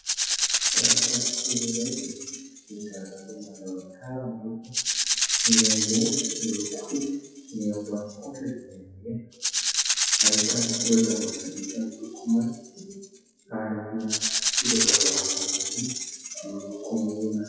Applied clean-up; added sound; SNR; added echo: classical method WPE with log-MMSE.